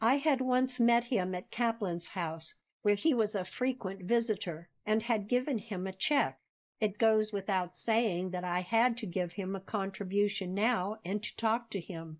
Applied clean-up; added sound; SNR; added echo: neural mask model Resemble Enhance denoiser.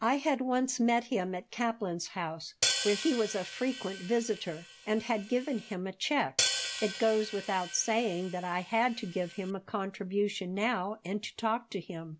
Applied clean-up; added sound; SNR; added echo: none; Hi-hat; 6 dB; none.